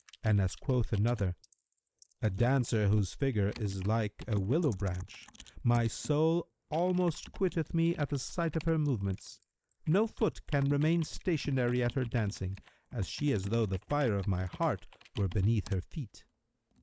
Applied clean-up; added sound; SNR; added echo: neural mask model Resemble Enhance denoiser.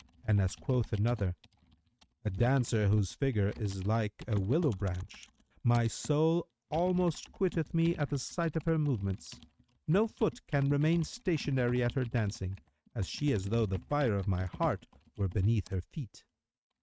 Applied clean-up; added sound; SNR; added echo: neural mask model RNNoise.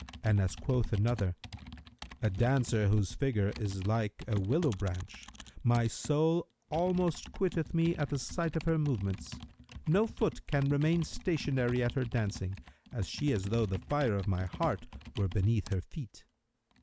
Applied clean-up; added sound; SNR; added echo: none; Computer keyboard; 16 dB; none.